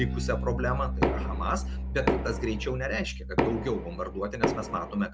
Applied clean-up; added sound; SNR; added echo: none; Knock + Bass guitar; -1 dB; none.